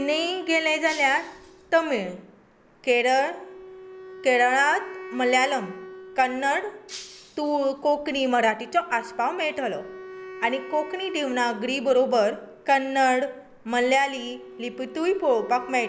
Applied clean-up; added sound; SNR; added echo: none; Shatter + Wind instrument, woodwind instrument; 17 dB; none.